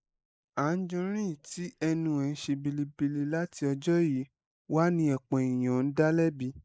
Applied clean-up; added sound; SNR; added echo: neural mask model Resemble Enhance denoiser.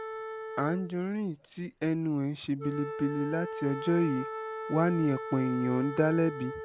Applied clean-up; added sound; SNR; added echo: none; Wind instrument, woodwind instrument; 9 dB; none.